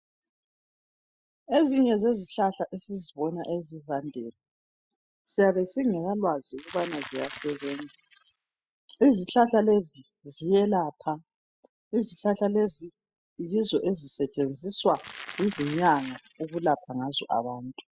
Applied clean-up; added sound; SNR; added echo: classical method spectral subtraction.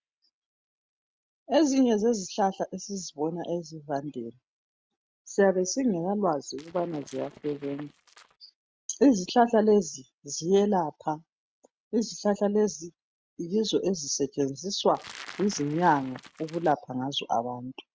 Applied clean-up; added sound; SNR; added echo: neural mask model RNNoise.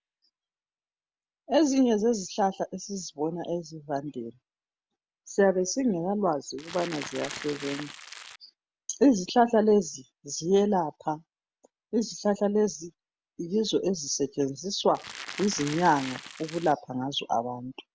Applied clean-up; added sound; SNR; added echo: none; Crackle; 12 dB; none.